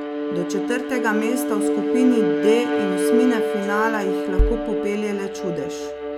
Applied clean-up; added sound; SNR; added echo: none; Bass drum + Bowed string instrument; -2 dB; none.